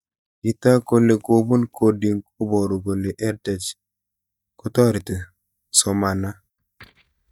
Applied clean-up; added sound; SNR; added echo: neural mask model DeepFilterNet 3.